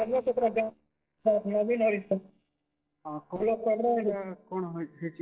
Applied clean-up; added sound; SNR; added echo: neural separator model SepFormer DNS4.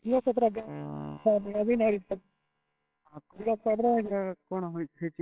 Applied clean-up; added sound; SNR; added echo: neural separator model SepFormer WHAMR!.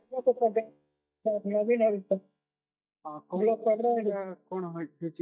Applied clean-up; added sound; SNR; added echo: neural mask model DeepFilterNet 3.